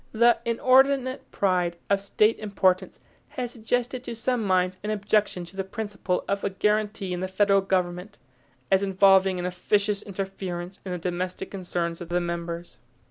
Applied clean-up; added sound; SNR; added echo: none; none; none; none.